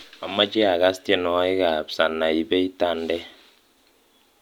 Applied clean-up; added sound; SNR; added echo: none; none; none; none.